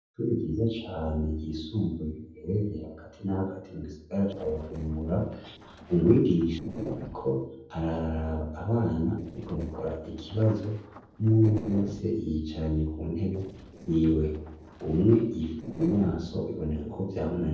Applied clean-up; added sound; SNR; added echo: neural separator model SepFormer DNS4.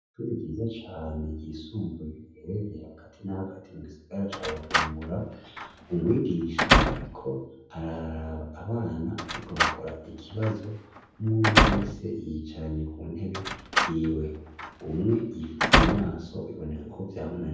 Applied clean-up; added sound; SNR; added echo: none; Slam; -4 dB; reverberation time 0.9 s.